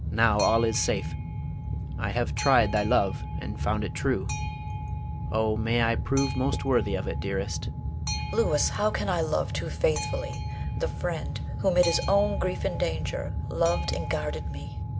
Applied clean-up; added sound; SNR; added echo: none; Boat, Water vehicle; 3 dB; none.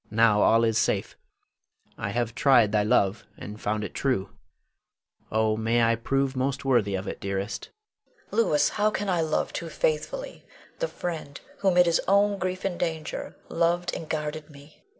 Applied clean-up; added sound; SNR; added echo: none; none; none; none.